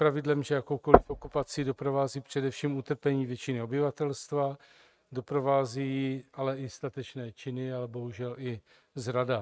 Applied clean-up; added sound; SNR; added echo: neural mask model RNNoise.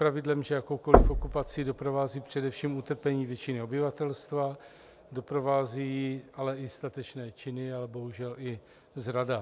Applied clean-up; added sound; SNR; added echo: none; Knock / Wood; -5 dB; none.